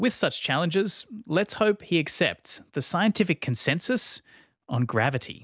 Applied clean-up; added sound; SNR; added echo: none; none; none; none.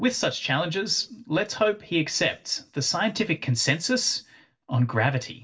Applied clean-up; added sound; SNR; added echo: none; none; none; reverberation time 0.2 s.